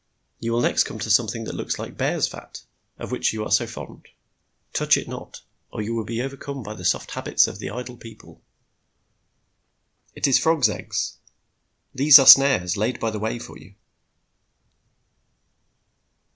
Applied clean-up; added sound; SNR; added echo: none; none; none; none.